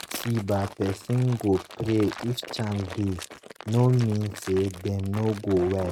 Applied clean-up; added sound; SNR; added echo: neural mask model RNNoise.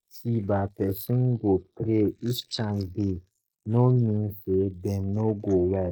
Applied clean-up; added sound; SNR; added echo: neural mask model Resemble Enhance denoiser.